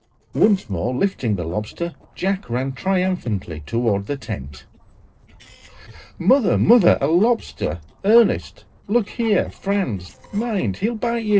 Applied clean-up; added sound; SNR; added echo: neural separator model SepFormer DNS4.